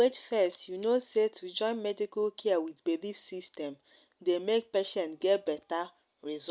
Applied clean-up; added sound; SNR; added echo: none; none; none; none.